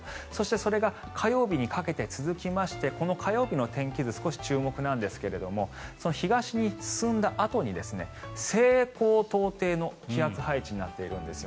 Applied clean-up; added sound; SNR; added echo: none; none; none; none.